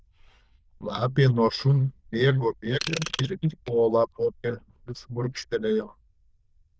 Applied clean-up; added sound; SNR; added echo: neural diffusion model UNIVERSE++.